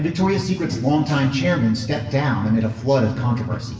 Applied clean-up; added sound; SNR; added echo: none; none; none; reverberation time 1.0 s.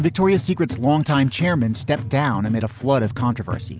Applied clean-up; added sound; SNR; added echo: none; none; none; none.